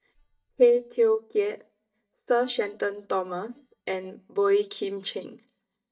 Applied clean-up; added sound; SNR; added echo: neural mask model DeepFilterNet 3.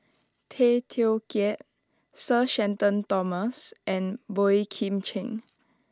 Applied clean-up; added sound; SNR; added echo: none; none; none; none.